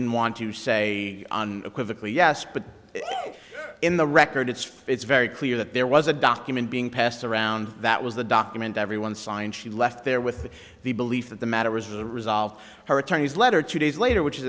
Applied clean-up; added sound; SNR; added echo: none; Cheering; 11 dB; none.